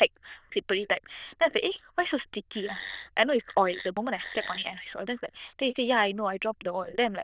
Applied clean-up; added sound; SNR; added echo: neural diffusion model UNIVERSE++.